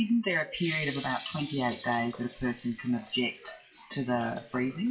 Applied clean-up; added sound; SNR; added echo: classical method WPE with log-MMSE.